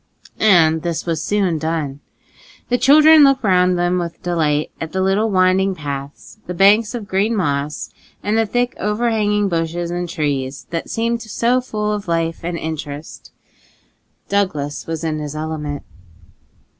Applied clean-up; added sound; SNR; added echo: none; none; none; none.